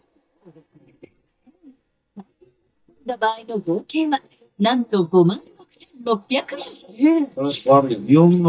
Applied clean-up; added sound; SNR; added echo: neural mask model DeepFilterNet 3.